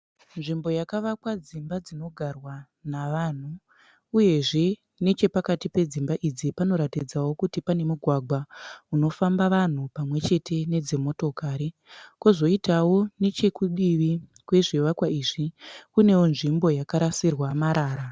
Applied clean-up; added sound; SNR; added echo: none; none; none; none.